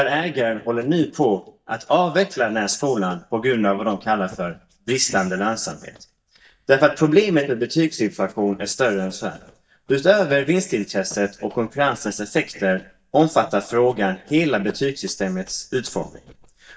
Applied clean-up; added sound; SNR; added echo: neural mask model DeepFilterNet 3.